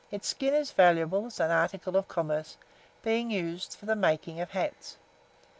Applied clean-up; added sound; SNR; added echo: none; none; none; none.